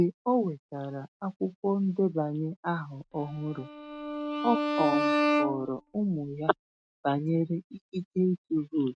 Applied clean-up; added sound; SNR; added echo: neural mask model RNNoise.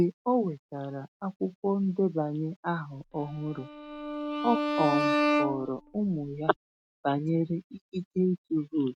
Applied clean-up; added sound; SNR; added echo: none; Bowed string instrument; 1 dB; none.